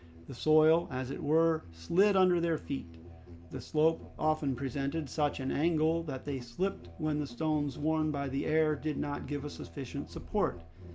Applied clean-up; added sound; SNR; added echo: none; Musical instrument; 17 dB; none.